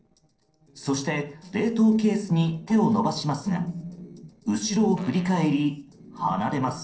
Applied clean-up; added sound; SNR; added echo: neural separator model SepFormer DNS4.